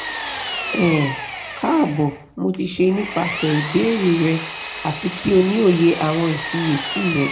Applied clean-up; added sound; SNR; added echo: none; Power tool; 9 dB; reverberation time 0.4 s.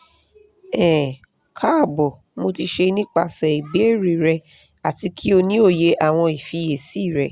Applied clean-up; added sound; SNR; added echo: none; none; none; none.